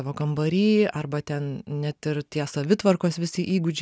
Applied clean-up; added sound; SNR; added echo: none; none; none; none.